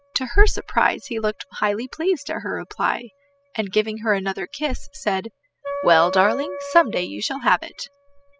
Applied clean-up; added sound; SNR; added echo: classical method spectral subtraction.